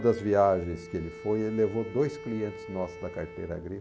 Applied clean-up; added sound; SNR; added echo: none; Bowed string instrument; 15 dB; none.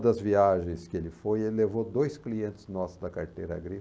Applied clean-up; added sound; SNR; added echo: none; none; none; none.